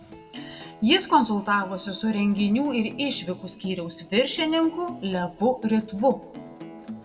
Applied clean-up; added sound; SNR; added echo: none; Acoustic guitar; 18 dB; reverberation time 1.7 s.